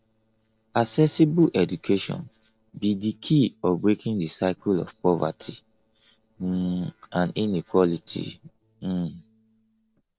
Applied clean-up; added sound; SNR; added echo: neural separator model SepFormer DNS4.